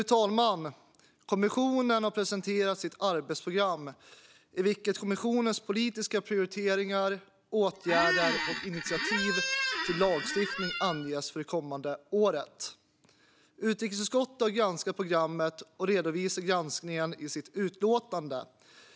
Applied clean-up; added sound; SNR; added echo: none; Squeak; 2 dB; none.